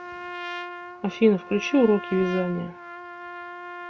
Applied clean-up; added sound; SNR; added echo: none; Trumpet; 11 dB; none.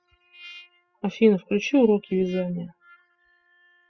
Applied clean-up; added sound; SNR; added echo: classical method spectral subtraction.